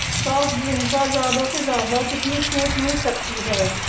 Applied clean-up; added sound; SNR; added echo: none; Rain; 3 dB; reverberation time 0.8 s.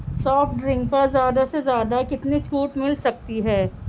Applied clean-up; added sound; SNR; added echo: none; none; none; none.